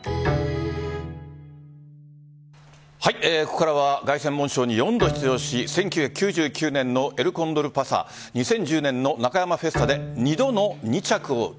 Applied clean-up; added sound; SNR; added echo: none; Bowed string instrument; 11 dB; none.